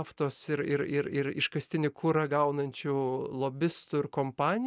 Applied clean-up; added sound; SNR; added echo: none; none; none; none.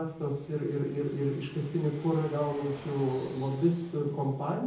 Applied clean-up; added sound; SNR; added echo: none; Fixed-wing aircraft, airplane; 19 dB; reverberation time 0.7 s.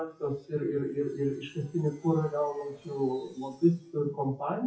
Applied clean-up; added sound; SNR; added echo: classical method WPE with log-MMSE.